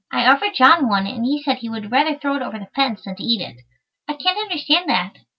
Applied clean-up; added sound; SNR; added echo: none; none; none; none.